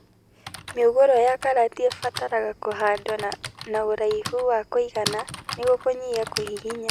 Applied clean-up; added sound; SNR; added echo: none; Typing; 13 dB; none.